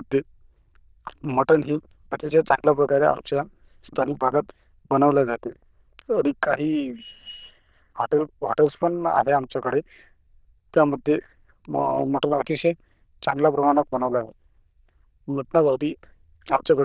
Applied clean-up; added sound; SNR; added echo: neural diffusion model UNIVERSE++.